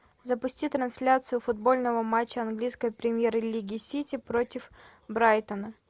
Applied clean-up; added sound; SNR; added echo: none; none; none; none.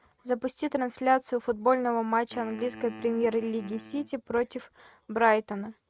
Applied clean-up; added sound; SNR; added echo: neural mask model RNNoise.